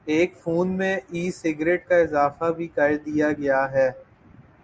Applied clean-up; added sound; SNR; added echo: none; none; none; none.